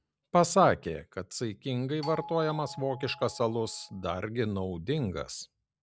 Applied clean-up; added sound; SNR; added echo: none; Doorbell; 16 dB; none.